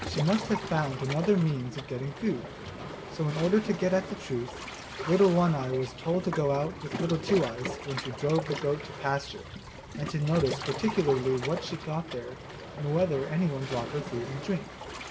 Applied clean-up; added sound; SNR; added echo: none; Waves, surf; 9 dB; reverberation time 1.4 s.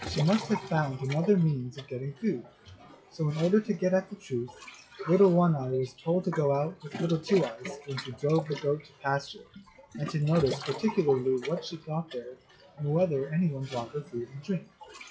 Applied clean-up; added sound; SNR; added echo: classical method WPE with log-MMSE.